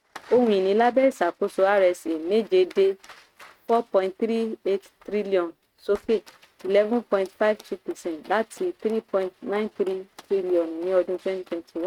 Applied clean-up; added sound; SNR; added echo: neural mask model RNNoise.